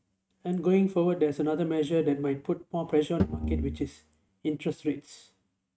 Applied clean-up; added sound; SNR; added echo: neural mask model RNNoise.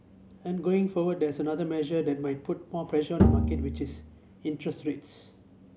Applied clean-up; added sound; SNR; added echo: none; Bowed string instrument; -4 dB; none.